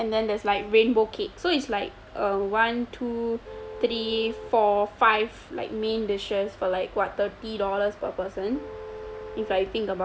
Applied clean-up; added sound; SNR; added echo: none; Vehicle horn, car horn, honking; 14 dB; none.